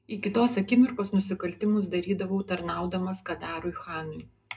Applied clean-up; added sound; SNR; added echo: none; none; none; reverberation time 0.2 s.